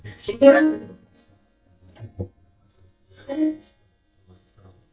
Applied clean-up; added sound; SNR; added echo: neural mask model DeepFilterNet 3.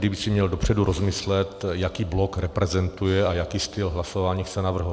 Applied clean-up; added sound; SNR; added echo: none; none; none; none.